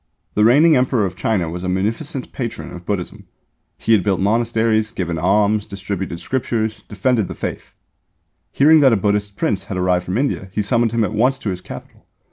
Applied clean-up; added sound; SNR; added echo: none; none; none; none.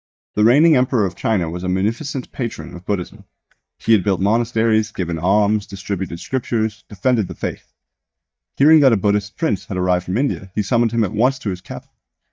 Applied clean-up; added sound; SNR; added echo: neural mask model DeepFilterNet 3.